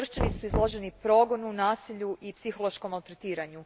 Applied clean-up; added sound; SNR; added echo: none; Knock; 7 dB; none.